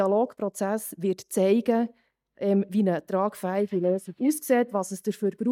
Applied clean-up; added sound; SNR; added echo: neural mask model DeepFilterNet 3.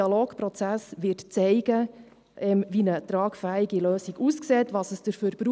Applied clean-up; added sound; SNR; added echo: none; none; none; none.